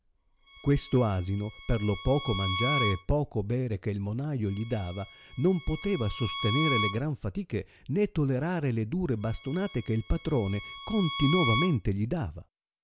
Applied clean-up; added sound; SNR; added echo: none; Bowed string instrument; 8 dB; none.